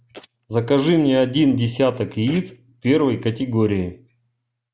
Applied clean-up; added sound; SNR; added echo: neural mask model RNNoise.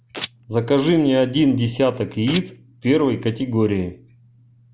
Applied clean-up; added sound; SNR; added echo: none; Domestic sounds, home sounds; 14 dB; none.